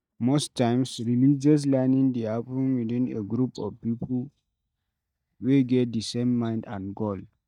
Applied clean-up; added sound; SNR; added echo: neural mask model DeepFilterNet 3.